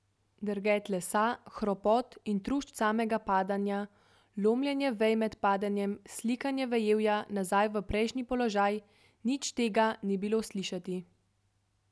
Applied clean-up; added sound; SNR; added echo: none; none; none; none.